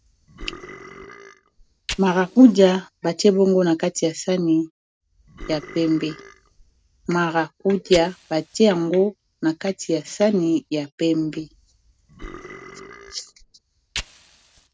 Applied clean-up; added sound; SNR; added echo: none; Fire + Burping, eructation; 19 dB; none.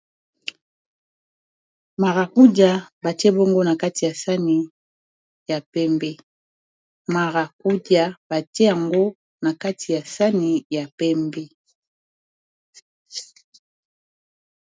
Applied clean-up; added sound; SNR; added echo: none; none; none; none.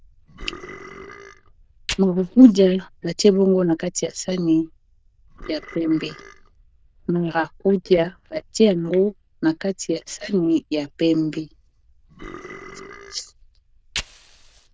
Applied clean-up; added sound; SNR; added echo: neural diffusion model UNIVERSE++.